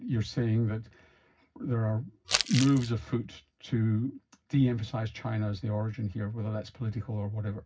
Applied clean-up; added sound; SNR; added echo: none; Crumpling, crinkling; 1 dB; reverberation time 0.4 s.